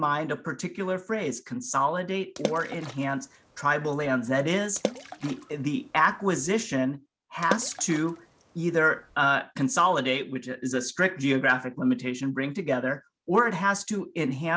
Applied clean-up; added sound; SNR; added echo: none; Water / Splash, splatter; 11 dB; none.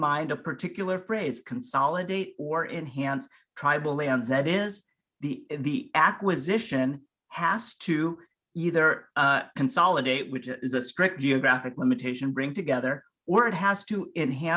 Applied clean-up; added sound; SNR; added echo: none; none; none; none.